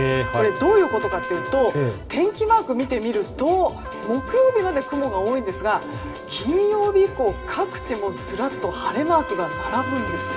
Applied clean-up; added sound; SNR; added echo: none; Trumpet; 12 dB; reverberation time 1.4 s.